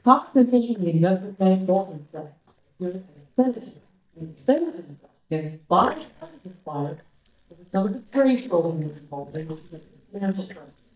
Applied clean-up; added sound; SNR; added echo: neural mask model DeepFilterNet 3.